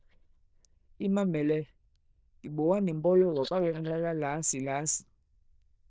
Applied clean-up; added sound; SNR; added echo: neural diffusion model UNIVERSE++.